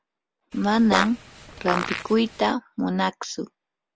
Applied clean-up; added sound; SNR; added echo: none; Fart; 5 dB; none.